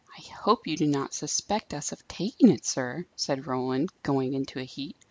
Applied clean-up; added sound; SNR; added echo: none; none; none; none.